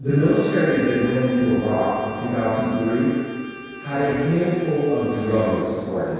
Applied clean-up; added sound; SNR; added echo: none; Bowed string instrument; 18 dB; reverberation time 2.0 s.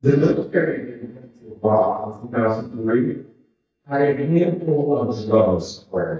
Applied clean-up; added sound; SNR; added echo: neural mask model DeepFilterNet 3.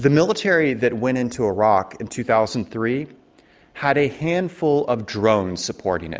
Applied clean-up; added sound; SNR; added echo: none; none; none; none.